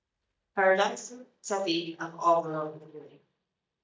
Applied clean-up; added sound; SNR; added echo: neural mask model DeepFilterNet 3.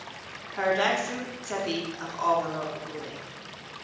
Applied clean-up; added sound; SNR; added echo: none; Stream / Liquid; 12 dB; reverberation time 0.9 s.